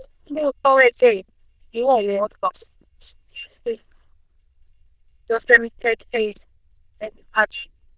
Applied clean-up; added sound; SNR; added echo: neural diffusion model UNIVERSE++.